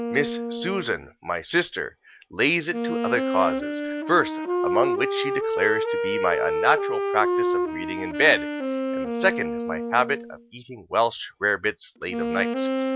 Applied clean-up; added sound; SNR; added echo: none; Wind instrument, woodwind instrument; 1 dB; none.